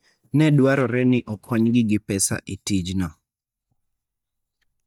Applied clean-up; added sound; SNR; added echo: neural mask model DeepFilterNet 3.